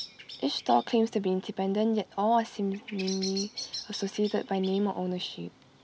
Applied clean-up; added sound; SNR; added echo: none; Bird vocalization, bird call, bird song; 15 dB; none.